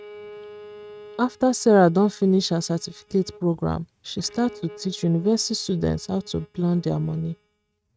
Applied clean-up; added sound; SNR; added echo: neural mask model RNNoise.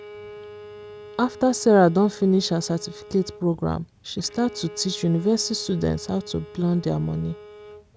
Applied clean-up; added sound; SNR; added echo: none; Bowed string instrument; 18 dB; none.